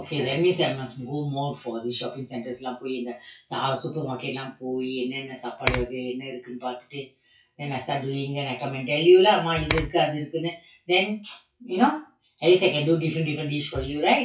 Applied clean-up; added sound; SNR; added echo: classical method WPE with log-MMSE.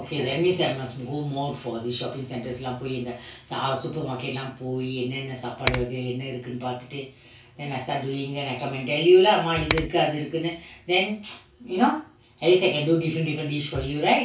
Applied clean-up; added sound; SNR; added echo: none; Finger snapping; 8 dB; reverberation time 0.2 s.